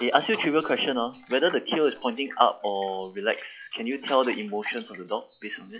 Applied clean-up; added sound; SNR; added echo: classical method log-MMSE.